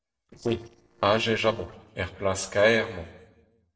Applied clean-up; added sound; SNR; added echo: neural separator model SepFormer DNS4.